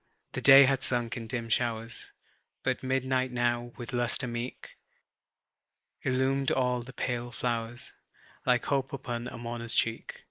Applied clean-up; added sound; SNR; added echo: neural mask model Resemble Enhance denoiser.